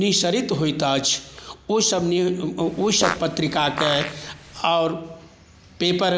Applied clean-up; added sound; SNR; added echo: none; Fart; 8 dB; none.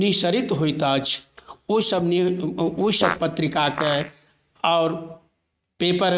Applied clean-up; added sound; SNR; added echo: neural mask model RNNoise.